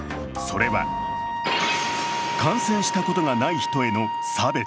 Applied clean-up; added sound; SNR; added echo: none; Wind instrument, woodwind instrument; 3 dB; none.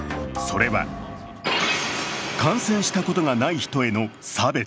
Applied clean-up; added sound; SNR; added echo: none; none; none; none.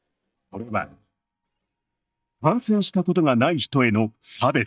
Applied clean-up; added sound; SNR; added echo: neural mask model DeepFilterNet 3.